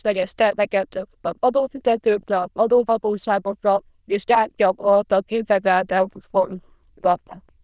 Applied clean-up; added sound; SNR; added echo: neural diffusion model UNIVERSE++.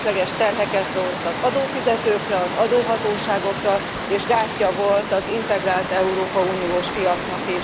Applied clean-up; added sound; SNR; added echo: none; Water; 6 dB; none.